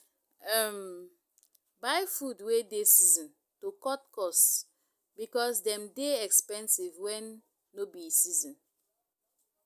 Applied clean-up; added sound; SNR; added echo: none; none; none; none.